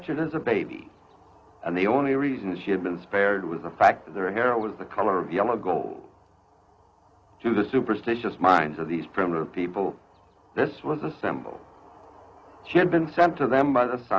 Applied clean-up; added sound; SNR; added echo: none; none; none; none.